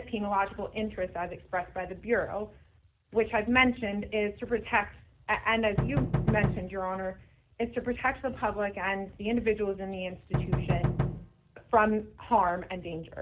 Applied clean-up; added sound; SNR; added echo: none; Knock; 0 dB; none.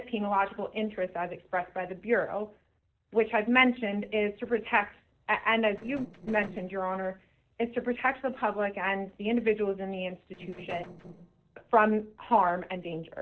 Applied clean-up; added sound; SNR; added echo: neural separator model SepFormer DNS4.